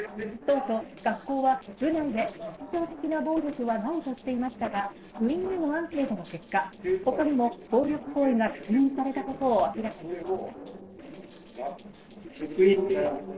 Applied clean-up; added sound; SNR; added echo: neural separator model SepFormer DNS4.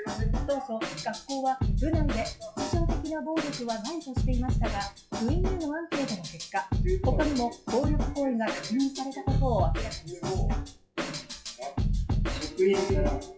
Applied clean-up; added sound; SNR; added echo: classical method WPE with log-MMSE.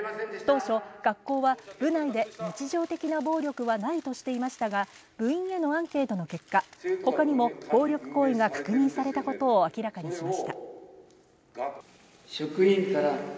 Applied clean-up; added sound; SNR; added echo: none; none; none; none.